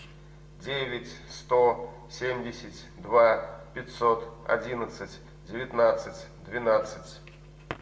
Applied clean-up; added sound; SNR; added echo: none; none; none; reverberation time 0.7 s.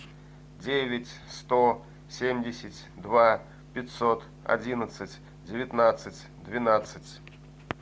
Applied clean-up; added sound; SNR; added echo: none; none; none; none.